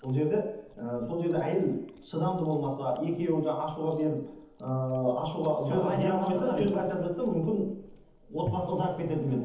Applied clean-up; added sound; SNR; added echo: none; Chewing, mastication; 19 dB; reverberation time 1.3 s.